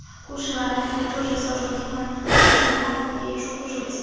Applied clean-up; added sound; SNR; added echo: none; Breathing; -3 dB; reverberation time 2.1 s.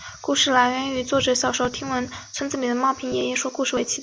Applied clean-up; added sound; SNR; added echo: none; none; none; none.